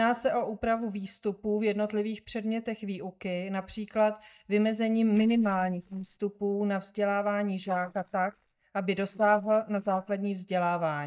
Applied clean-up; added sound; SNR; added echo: neural mask model DeepFilterNet 3.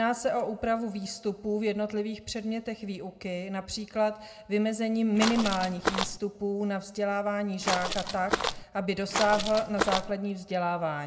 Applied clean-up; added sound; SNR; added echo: none; Walk, footsteps; 2 dB; reverberation time 0.3 s.